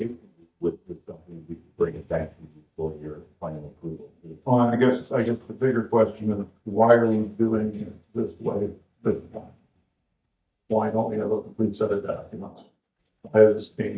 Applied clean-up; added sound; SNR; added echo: neural mask model DeepFilterNet 3.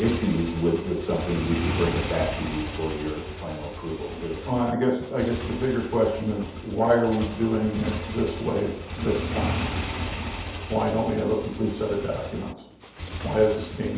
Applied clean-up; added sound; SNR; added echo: none; Motorcycle / Engine; 7 dB; reverberation time 0.8 s.